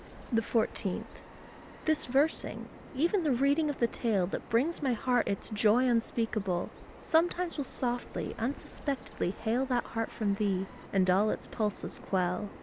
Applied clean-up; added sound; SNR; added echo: none; Bird vocalization, bird call, bird song; 17 dB; none.